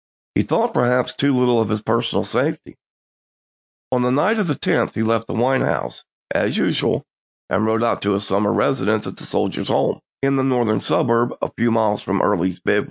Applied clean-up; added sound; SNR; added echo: none; none; none; none.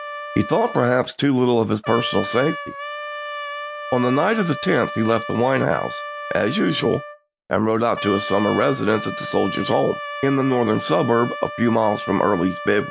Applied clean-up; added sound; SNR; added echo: none; Trumpet; 10 dB; none.